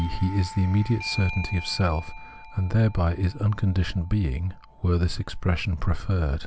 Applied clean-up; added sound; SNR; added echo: none; Doorbell; 18 dB; none.